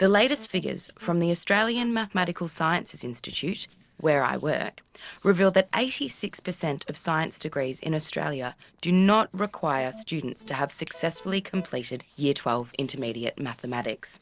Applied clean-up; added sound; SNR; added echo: neural separator model SepFormer DNS4.